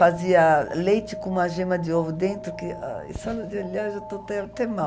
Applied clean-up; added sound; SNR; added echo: none; Alarm; 15 dB; none.